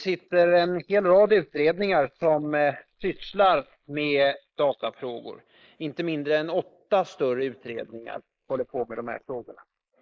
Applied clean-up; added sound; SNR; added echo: neural mask model Resemble Enhance denoiser.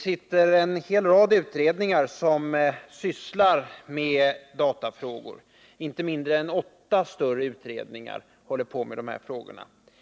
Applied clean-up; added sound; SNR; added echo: none; none; none; none.